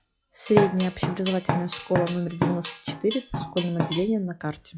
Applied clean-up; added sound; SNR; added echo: classical method log-MMSE.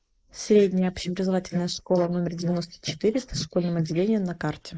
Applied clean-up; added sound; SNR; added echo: neural mask model Resemble Enhance denoiser.